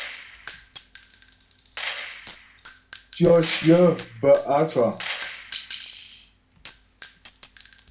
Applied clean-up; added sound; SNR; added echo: none; Gunshot, gunfire; 14 dB; reverberation time 0.3 s.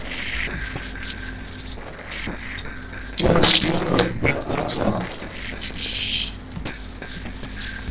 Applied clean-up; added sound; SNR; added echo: neural separator model SepFormer DNS4.